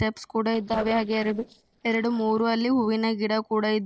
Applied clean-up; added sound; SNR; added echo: neural separator model SepFormer DNS4.